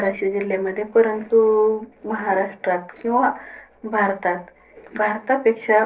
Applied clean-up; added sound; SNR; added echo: neural separator model SepFormer DNS4.